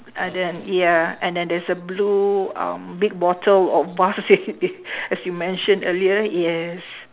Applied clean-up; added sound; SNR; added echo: none; none; none; none.